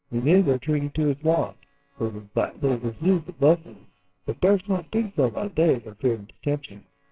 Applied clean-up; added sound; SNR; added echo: neural separator model SepFormer WHAMR!.